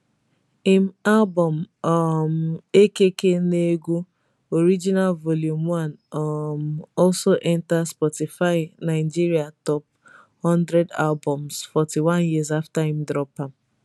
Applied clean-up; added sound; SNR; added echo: none; none; none; none.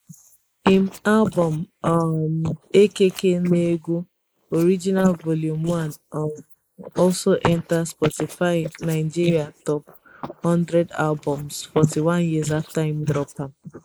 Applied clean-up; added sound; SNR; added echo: neural mask model Resemble Enhance denoiser.